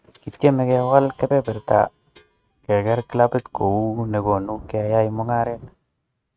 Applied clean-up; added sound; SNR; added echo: neural mask model RNNoise.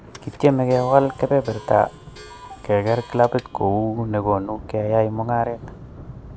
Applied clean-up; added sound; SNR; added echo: none; Clock + Thunder / Rain; 18 dB; none.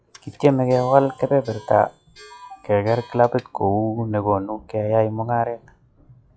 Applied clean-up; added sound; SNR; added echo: classical method log-MMSE.